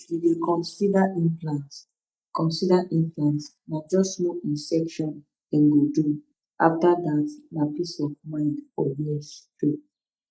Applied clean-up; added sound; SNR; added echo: neural mask model DeepFilterNet 3.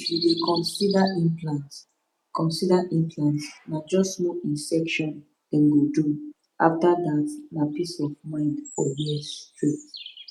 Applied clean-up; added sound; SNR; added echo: none; Bird vocalization, bird call, bird song; 16 dB; none.